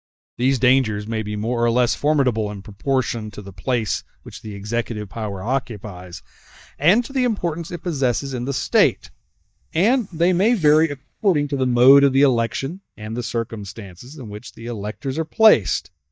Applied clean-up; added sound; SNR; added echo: neural mask model DeepFilterNet 3.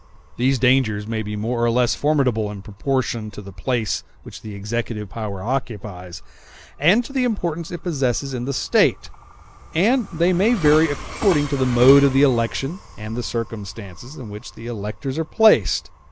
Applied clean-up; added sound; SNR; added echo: none; Train; 16 dB; none.